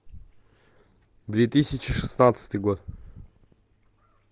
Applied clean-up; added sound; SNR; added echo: none; none; none; none.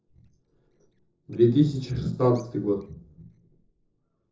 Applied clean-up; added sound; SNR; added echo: neural separator model SepFormer DNS4.